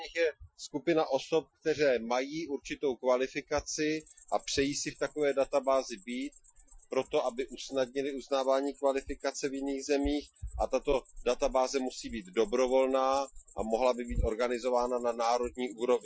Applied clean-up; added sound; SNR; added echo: classical method Wiener filter.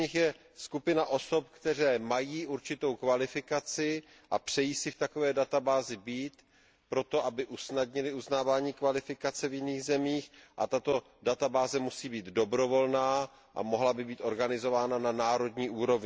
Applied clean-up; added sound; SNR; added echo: none; none; none; none.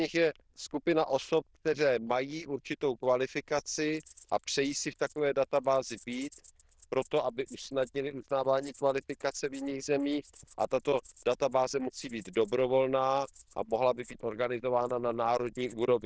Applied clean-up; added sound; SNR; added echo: neural diffusion model UNIVERSE++.